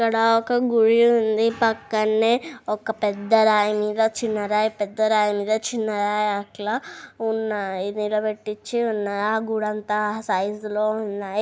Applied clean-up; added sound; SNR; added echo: none; none; none; none.